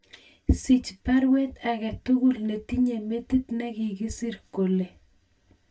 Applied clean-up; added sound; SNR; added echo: none; none; none; reverberation time 0.1 s.